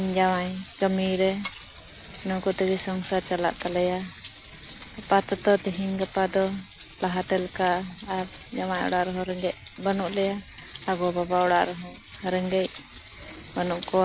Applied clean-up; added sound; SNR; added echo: none; none; none; none.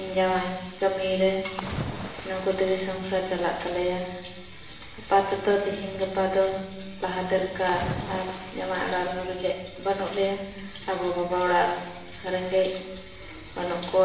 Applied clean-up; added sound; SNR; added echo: none; Splash, splatter; 10 dB; reverberation time 1.1 s.